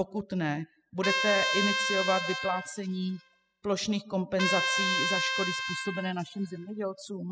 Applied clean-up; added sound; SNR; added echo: classical method spectral subtraction.